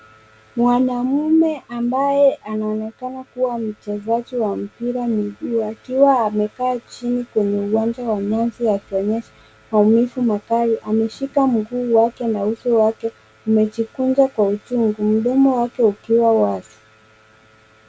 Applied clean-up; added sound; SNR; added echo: none; none; none; none.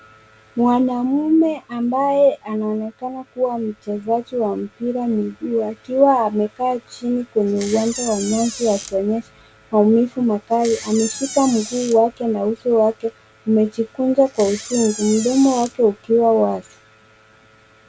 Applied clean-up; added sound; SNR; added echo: none; Door; 12 dB; none.